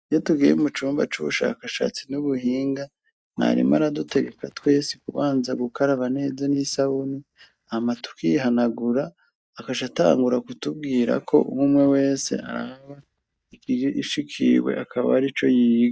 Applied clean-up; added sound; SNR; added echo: neural mask model DeepFilterNet 3.